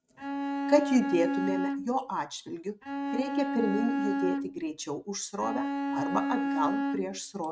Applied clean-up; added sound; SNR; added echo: neural mask model RNNoise.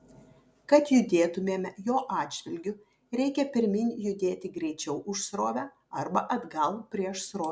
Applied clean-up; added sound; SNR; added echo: none; none; none; none.